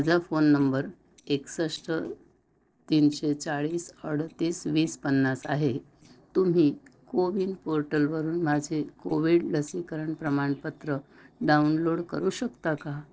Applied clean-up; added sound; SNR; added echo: neural separator model SepFormer DNS4.